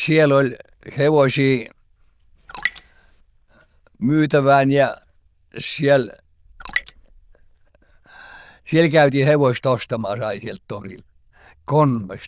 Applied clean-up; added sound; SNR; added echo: neural diffusion model UNIVERSE++.